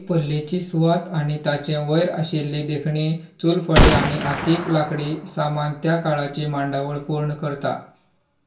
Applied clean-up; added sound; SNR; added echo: none; Gunshot, gunfire; -1 dB; reverberation time 0.3 s.